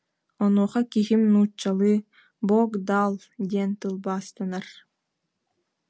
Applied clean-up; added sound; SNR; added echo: none; none; none; none.